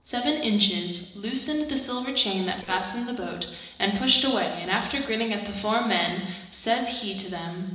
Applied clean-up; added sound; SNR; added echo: neural separator model SepFormer DNS4.